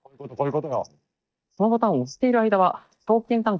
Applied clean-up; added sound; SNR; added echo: neural mask model DeepFilterNet 3.